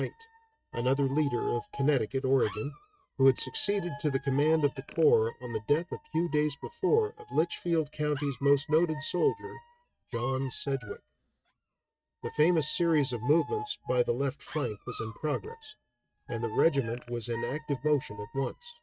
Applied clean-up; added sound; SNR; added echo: neural mask model RNNoise.